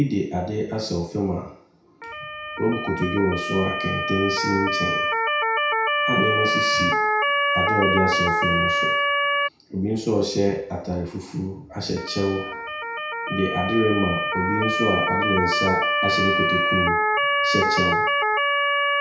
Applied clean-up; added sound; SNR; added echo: none; Motor vehicle (road) / Siren; -2 dB; reverberation time 0.6 s.